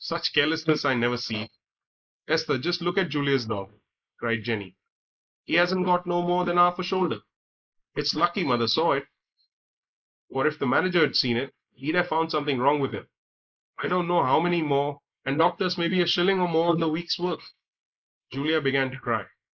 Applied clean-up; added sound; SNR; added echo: neural mask model Resemble Enhance denoiser.